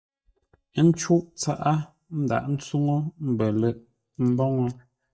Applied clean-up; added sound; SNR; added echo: neural mask model DeepFilterNet 3.